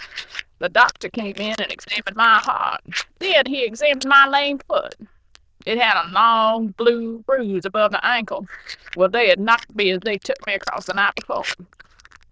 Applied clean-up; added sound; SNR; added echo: neural diffusion model UNIVERSE++.